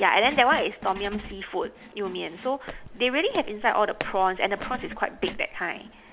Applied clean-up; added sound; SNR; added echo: none; Walk, footsteps + Writing; 13 dB; none.